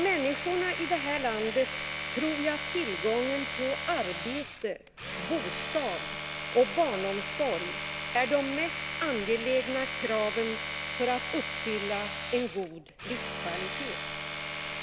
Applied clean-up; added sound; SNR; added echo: none; Domestic sounds, home sounds; 2 dB; none.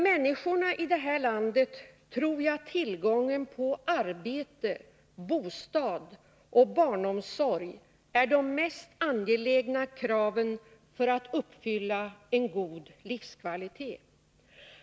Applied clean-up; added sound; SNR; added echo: none; none; none; none.